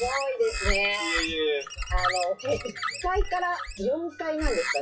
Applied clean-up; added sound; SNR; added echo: classical method WPE with log-MMSE.